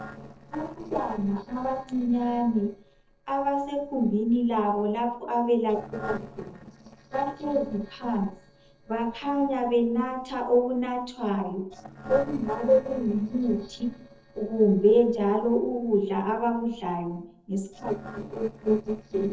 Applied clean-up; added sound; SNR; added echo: neural separator model SepFormer DNS4.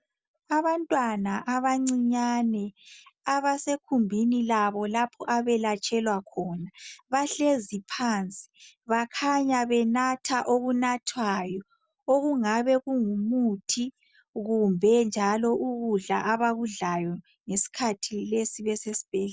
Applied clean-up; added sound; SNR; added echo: none; none; none; none.